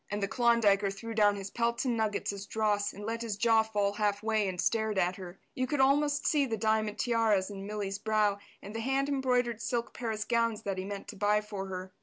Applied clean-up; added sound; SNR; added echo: none; none; none; none.